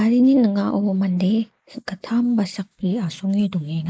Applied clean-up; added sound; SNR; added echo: neural mask model Resemble Enhance denoiser.